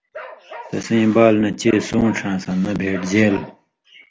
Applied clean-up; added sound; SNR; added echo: none; Bark; 19 dB; none.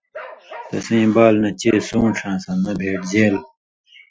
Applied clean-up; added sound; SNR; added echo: classical method Wiener filter.